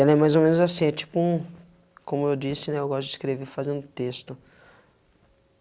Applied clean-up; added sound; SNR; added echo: none; none; none; none.